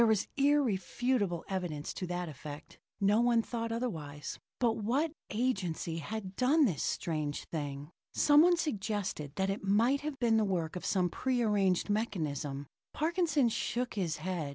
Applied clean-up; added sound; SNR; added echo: none; none; none; none.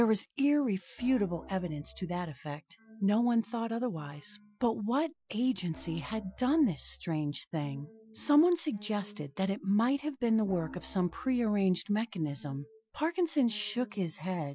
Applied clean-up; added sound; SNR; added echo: classical method Wiener filter.